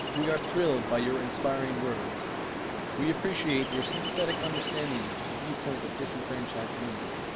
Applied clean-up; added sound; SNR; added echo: none; Ocean; 1 dB; none.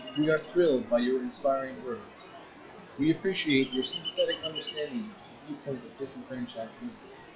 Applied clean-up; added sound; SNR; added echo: classical method log-MMSE.